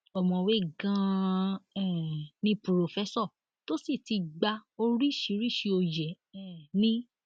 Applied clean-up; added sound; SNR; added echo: none; none; none; none.